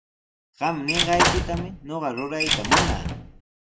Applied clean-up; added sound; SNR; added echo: none; Squeak / Slam / Wood; -5 dB; none.